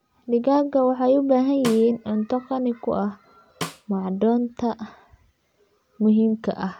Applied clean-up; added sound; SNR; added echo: none; Snare drum; 14 dB; none.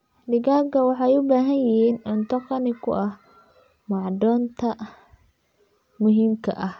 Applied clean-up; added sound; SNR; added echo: none; none; none; none.